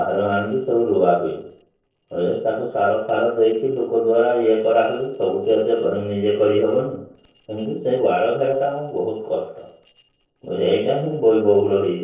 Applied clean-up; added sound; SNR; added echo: neural separator model SepFormer DNS4.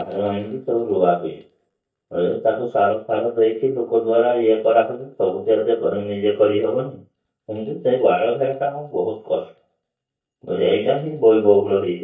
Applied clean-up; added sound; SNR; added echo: neural mask model DeepFilterNet 3.